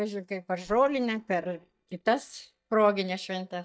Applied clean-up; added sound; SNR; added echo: neural mask model DeepFilterNet 3.